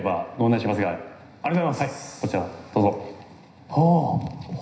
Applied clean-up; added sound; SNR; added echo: none; none; none; reverberation time 0.9 s.